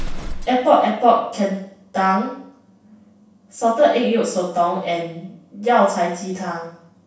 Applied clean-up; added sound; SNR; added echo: none; Explosion; 14 dB; reverberation time 0.7 s.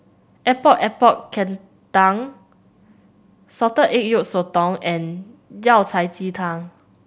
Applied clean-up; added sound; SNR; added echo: none; none; none; none.